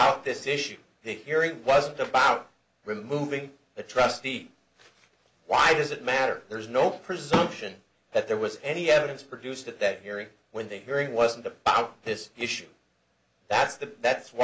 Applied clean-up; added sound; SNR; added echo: none; none; none; none.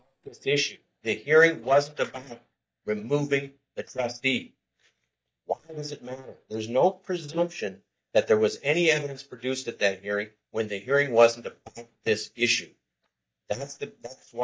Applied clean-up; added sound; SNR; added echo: neural mask model DeepFilterNet 3.